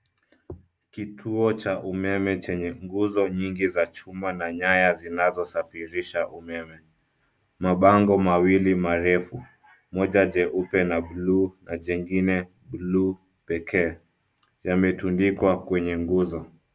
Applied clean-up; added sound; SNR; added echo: none; none; none; none.